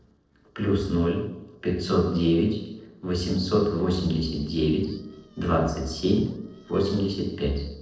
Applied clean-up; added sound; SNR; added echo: neural separator model SepFormer DNS4.